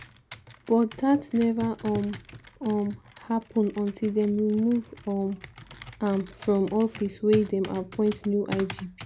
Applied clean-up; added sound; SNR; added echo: none; Computer keyboard; 15 dB; none.